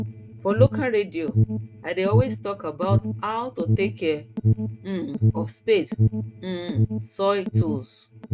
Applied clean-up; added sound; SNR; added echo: neural mask model RNNoise.